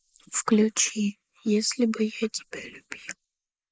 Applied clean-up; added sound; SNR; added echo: neural mask model Resemble Enhance denoiser.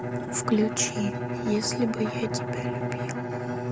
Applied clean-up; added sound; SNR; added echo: none; Bowed string instrument; 1 dB; none.